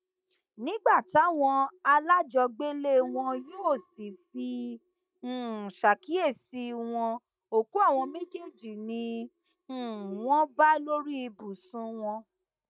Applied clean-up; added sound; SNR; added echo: neural mask model DeepFilterNet 3.